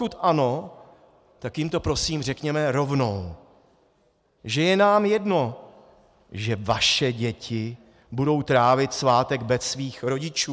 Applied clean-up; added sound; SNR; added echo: none; none; none; none.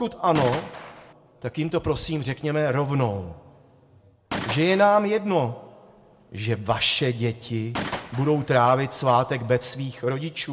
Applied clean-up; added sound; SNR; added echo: none; Gunshot, gunfire; 8 dB; reverberation time 0.7 s.